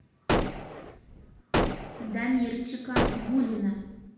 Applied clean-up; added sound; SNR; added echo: none; Gunshot, gunfire; -1 dB; reverberation time 1.0 s.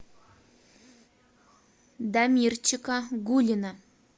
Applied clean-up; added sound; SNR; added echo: none; none; none; none.